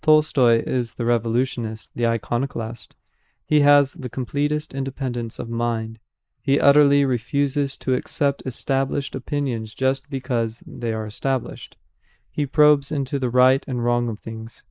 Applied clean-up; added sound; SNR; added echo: neural mask model Resemble Enhance denoiser.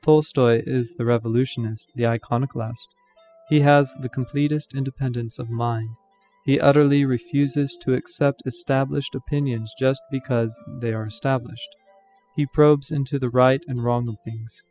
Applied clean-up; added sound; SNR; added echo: classical method spectral subtraction.